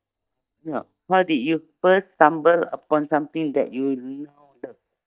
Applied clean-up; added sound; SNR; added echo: neural mask model DeepFilterNet 3.